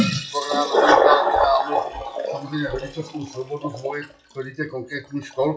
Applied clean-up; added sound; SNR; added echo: classical method WPE with log-MMSE.